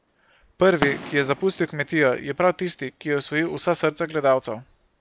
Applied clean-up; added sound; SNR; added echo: none; Fireworks; 15 dB; none.